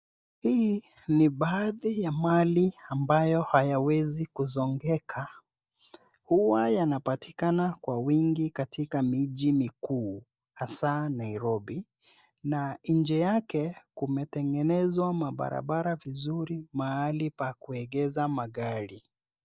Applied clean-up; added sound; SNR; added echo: neural mask model DeepFilterNet 3.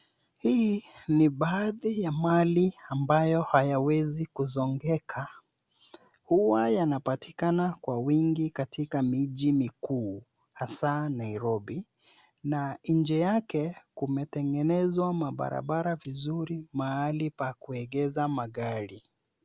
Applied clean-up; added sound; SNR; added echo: none; Glockenspiel; 17 dB; none.